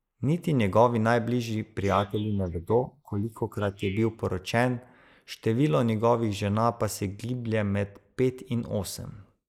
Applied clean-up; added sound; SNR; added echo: neural mask model Resemble Enhance denoiser.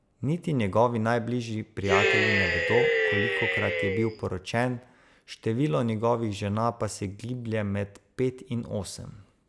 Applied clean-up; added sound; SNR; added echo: none; Cheering; -3 dB; none.